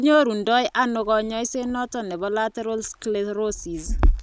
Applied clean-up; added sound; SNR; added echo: none; Crackle; 5 dB; none.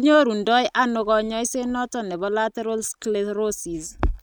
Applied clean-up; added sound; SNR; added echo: neural mask model RNNoise.